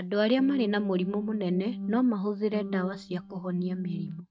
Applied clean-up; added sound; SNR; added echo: neural mask model DeepFilterNet 3.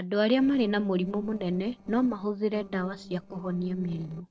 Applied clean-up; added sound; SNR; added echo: neural separator model SepFormer DNS4.